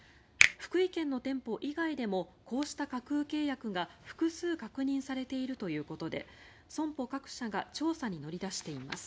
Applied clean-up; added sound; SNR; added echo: neural mask model Resemble Enhance denoiser.